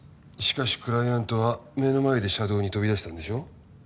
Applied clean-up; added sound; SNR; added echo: none; none; none; none.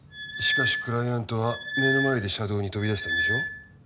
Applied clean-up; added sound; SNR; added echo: none; Squeak; 1 dB; none.